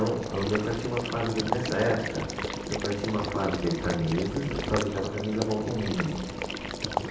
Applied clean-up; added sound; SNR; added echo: none; Water / Liquid; 3 dB; reverberation time 0.9 s.